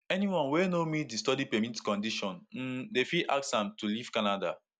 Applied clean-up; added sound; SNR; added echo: none; none; none; none.